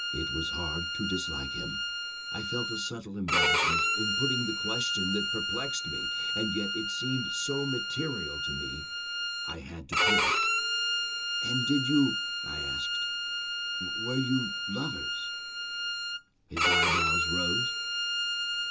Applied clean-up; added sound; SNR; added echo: none; Bowed string instrument; -5 dB; reverberation time 0.2 s.